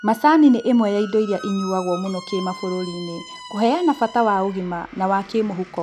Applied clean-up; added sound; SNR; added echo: none; Squeak; 18 dB; none.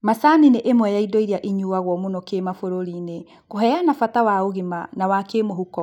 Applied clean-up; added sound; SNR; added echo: none; none; none; none.